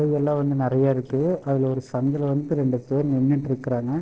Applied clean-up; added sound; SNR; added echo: neural separator model SepFormer DNS4.